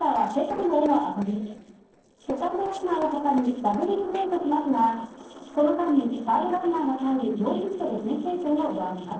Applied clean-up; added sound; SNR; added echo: neural separator model SepFormer DNS4.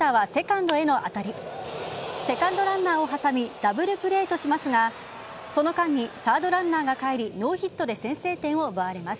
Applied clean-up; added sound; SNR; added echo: none; none; none; none.